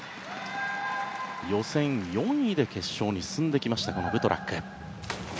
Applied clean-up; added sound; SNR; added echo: none; none; none; none.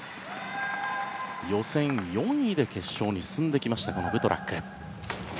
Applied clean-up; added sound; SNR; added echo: none; Tap; 18 dB; none.